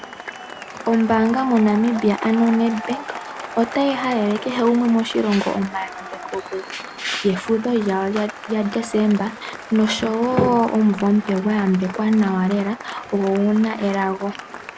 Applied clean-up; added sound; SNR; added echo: none; Applause / Cheering; 14 dB; none.